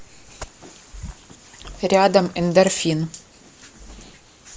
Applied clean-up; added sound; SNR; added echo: none; none; none; none.